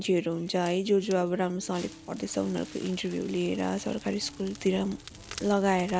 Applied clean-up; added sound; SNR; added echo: none; Crackle; 18 dB; none.